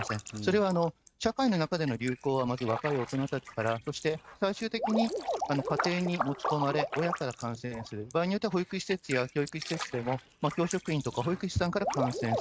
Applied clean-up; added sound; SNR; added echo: neural mask model RNNoise.